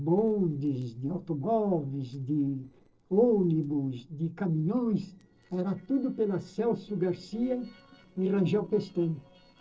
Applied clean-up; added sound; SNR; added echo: neural separator model SepFormer DNS4.